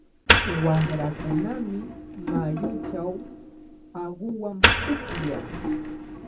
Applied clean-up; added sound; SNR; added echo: none; Wood; -3 dB; reverberation time 0.4 s.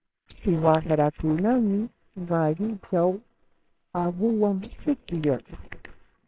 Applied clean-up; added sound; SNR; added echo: neural separator model SepFormer WHAMR!.